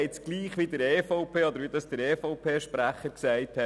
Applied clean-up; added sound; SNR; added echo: none; none; none; none.